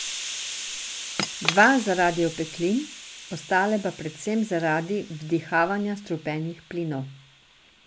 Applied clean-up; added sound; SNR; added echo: none; Hiss + Cutlery, silverware / Chink, clink; 6 dB; none.